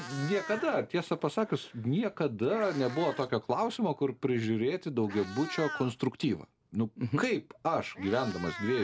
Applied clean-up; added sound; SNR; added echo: none; Meow; 15 dB; none.